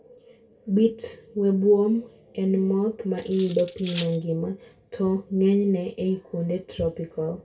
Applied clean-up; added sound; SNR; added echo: none; Cutlery, silverware; 8 dB; reverberation time 0.2 s.